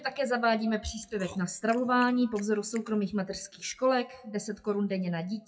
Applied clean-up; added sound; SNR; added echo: classical method WPE with log-MMSE.